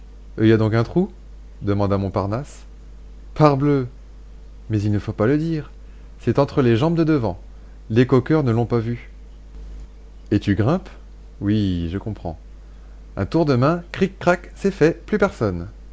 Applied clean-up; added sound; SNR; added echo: none; none; none; none.